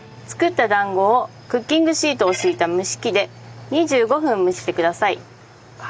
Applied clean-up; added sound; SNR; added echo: none; none; none; none.